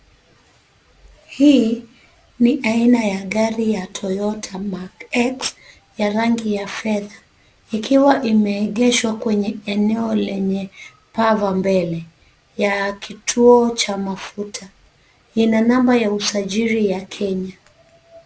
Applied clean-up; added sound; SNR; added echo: none; none; none; none.